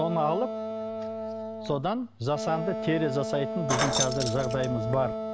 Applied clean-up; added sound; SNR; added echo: none; Keys jangling + Wind instrument, woodwind instrument; 2 dB; none.